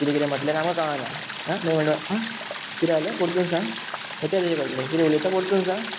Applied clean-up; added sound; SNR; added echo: none; Stream; 9 dB; none.